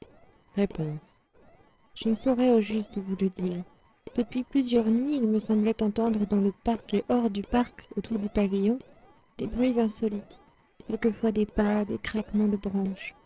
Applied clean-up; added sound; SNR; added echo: neural separator model SepFormer DNS4.